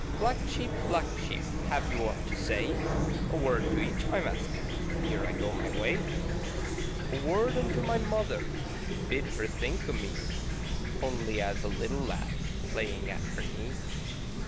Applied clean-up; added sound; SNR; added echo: none; Chirp, tweet / Fowl; -3 dB; none.